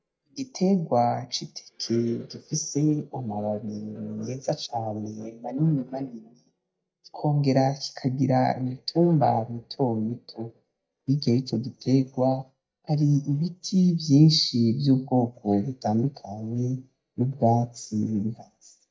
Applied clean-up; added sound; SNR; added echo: neural mask model DeepFilterNet 3.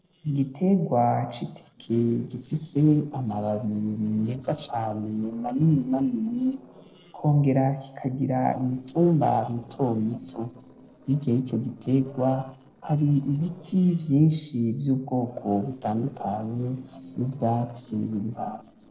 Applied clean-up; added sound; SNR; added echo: neural separator model SepFormer DNS4.